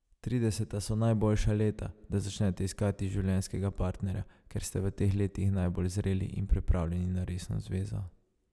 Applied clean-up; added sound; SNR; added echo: none; none; none; none.